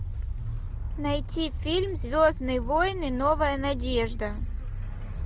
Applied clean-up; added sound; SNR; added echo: none; none; none; none.